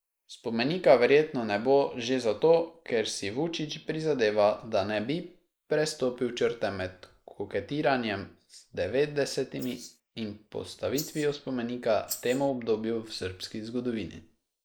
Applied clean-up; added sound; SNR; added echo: neural mask model Resemble Enhance denoiser.